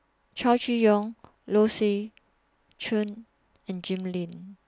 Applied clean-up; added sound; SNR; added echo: none; none; none; none.